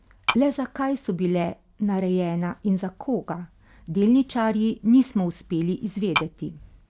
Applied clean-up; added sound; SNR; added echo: none; Tap / Glass; 3 dB; none.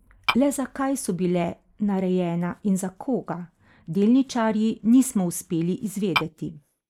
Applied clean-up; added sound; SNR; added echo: neural mask model Resemble Enhance denoiser.